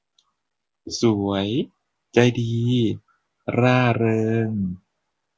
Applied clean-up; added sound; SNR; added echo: none; none; none; none.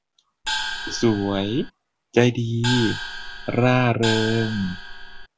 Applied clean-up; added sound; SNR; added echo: none; Gong; 7 dB; none.